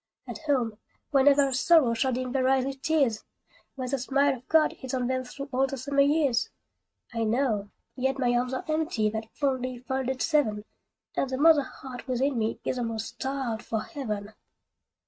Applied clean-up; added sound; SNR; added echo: neural mask model RNNoise.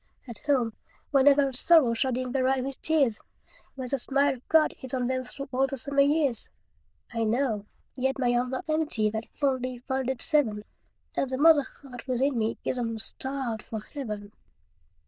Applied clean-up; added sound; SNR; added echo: neural diffusion model UNIVERSE++.